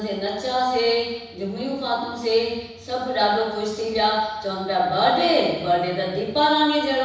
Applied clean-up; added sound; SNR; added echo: none; none; none; reverberation time 1.1 s.